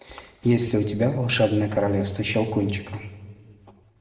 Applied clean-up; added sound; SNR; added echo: none; none; none; reverberation time 1.5 s.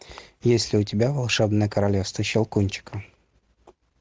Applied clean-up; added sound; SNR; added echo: none; none; none; none.